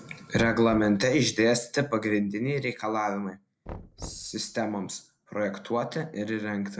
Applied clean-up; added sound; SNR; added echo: none; Knock; 20 dB; none.